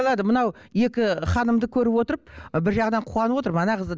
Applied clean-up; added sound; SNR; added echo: none; none; none; none.